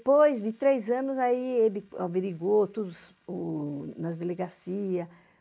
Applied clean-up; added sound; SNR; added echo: neural mask model Resemble Enhance denoiser.